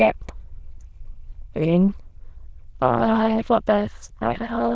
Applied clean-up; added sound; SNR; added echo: neural diffusion model UNIVERSE++.